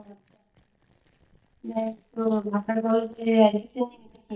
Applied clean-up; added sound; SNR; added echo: neural mask model DeepFilterNet 3.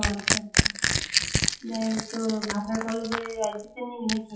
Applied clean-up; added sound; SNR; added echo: classical method WPE with log-MMSE.